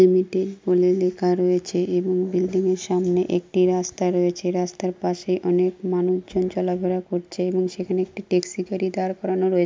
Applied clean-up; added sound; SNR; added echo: none; none; none; none.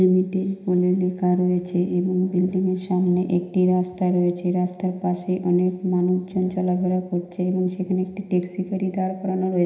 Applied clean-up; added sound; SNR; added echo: none; none; none; reverberation time 0.9 s.